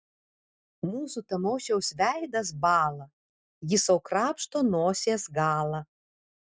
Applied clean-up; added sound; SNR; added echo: none; none; none; none.